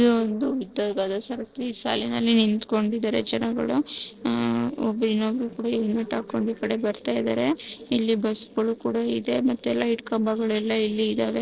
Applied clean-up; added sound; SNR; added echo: neural separator model SepFormer DNS4.